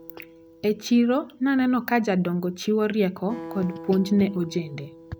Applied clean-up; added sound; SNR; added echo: none; Acoustic guitar; 19 dB; none.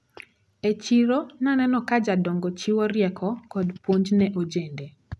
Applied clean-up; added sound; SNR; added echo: none; none; none; none.